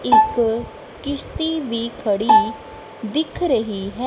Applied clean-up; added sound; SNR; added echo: none; Bowed string instrument; -2 dB; none.